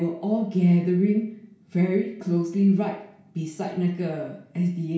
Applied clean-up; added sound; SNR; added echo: none; none; none; reverberation time 0.6 s.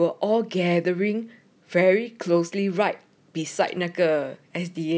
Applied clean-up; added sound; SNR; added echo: none; none; none; none.